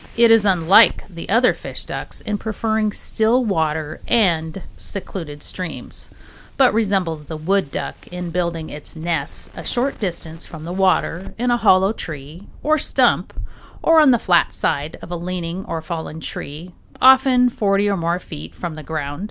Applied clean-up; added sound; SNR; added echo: none; none; none; none.